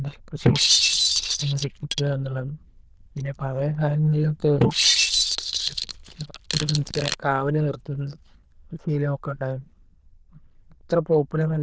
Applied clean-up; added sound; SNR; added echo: neural diffusion model UNIVERSE++.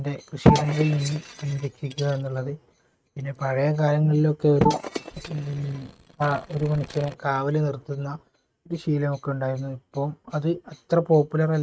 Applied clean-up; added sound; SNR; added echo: neural mask model RNNoise.